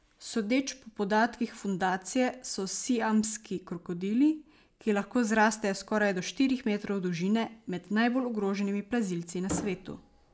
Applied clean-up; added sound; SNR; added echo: none; none; none; none.